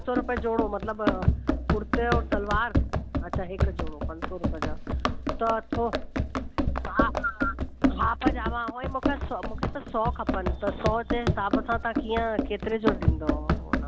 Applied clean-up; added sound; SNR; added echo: none; Run; -3 dB; none.